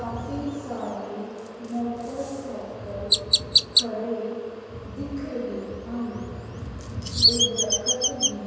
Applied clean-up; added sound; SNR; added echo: none; Chirp, tweet; -3 dB; reverberation time 1.9 s.